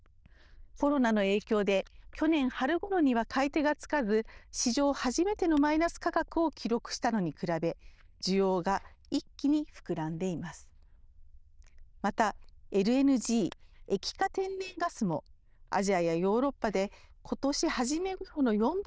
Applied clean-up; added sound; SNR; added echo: neural diffusion model UNIVERSE++.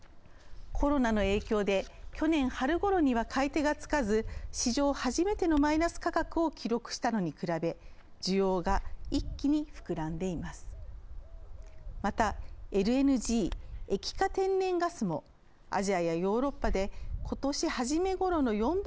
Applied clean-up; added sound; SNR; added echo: none; Bird; 9 dB; none.